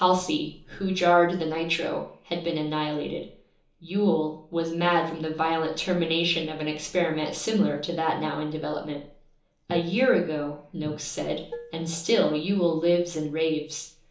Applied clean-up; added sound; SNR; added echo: none; Dishes, pots, and pans; 16 dB; reverberation time 1.2 s.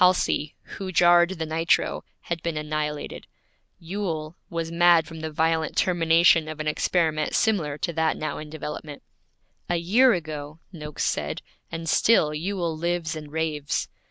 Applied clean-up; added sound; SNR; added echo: none; none; none; none.